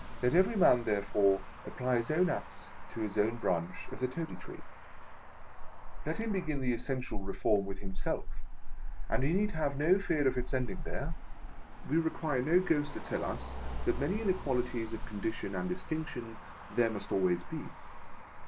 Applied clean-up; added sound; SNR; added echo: none; Motor vehicle (road); 2 dB; none.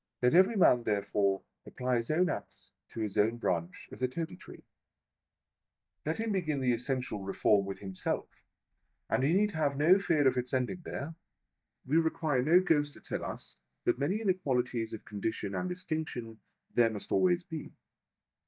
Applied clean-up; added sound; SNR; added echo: neural mask model DeepFilterNet 3.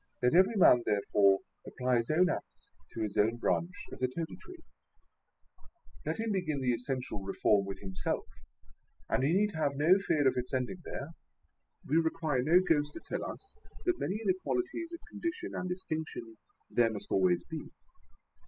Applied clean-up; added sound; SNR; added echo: classical method spectral subtraction.